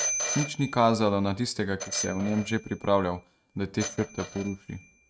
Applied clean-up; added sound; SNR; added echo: neural mask model RNNoise.